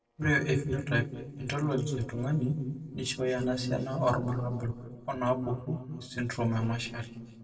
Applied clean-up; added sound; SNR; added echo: neural separator model SepFormer DNS4.